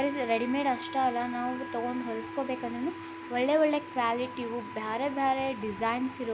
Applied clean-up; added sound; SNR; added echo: none; Wind instrument, woodwind instrument; 12 dB; none.